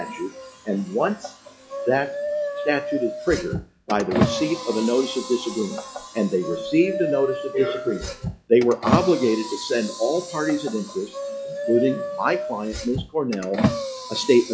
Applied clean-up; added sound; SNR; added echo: classical method log-MMSE.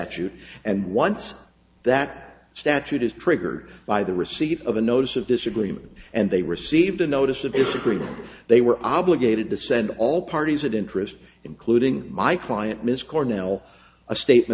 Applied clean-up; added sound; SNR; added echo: none; none; none; none.